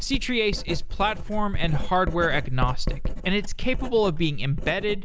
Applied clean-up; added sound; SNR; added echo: none; Writing; 1 dB; none.